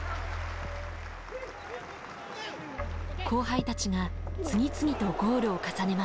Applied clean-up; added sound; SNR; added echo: none; Keyboard (musical); 6 dB; none.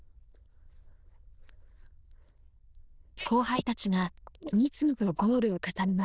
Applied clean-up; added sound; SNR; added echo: neural diffusion model UNIVERSE++.